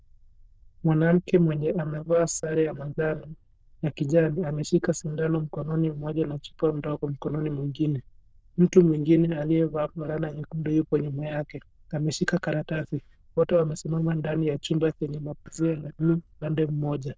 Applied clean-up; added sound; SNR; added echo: neural diffusion model UNIVERSE++.